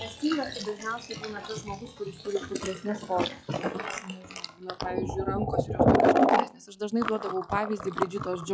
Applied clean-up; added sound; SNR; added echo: classical method log-MMSE.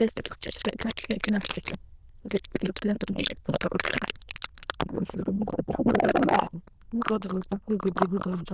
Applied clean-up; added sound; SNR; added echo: neural diffusion model UNIVERSE++.